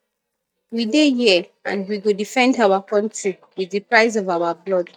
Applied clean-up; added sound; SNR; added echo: neural mask model DeepFilterNet 3.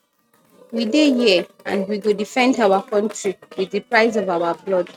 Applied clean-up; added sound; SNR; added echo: neural mask model RNNoise.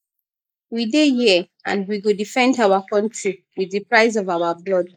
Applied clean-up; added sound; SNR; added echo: neural mask model Resemble Enhance denoiser.